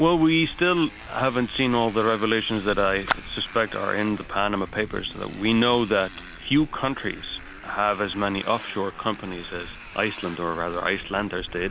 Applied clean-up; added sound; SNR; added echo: none; Fire + Motorcycle; 14 dB; none.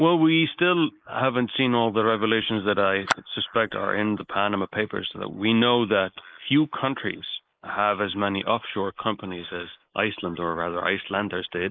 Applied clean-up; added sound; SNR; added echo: neural mask model Resemble Enhance denoiser.